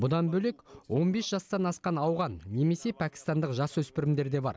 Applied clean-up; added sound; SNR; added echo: none; none; none; none.